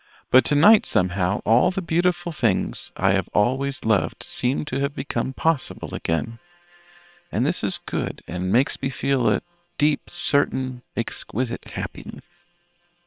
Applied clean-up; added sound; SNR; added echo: neural separator model SepFormer WHAM!.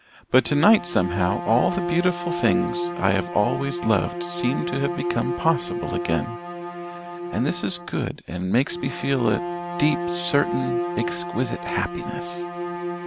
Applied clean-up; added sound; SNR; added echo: none; Bowed string instrument; 5 dB; none.